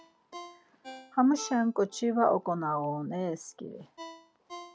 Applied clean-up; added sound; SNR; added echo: none; Ringtone; 19 dB; none.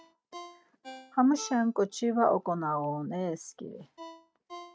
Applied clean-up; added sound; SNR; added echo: neural mask model RNNoise.